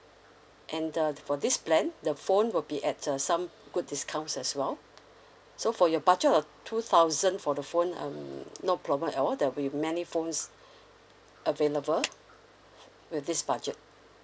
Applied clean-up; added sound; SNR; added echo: none; Clapping; 12 dB; none.